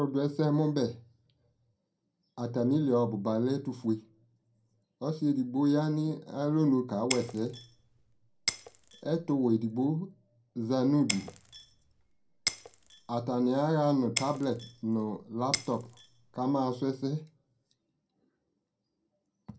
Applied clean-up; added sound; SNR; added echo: none; Shatter; 9 dB; reverberation time 0.2 s.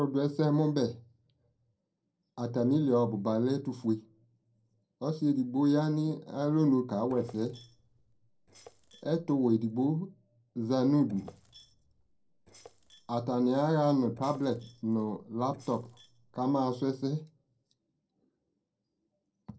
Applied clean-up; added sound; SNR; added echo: neural separator model SepFormer DNS4.